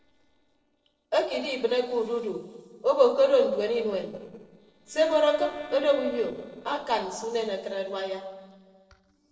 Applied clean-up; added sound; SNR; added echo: neural separator model SepFormer DNS4.